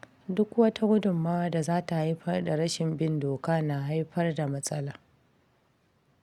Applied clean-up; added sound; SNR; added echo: none; none; none; none.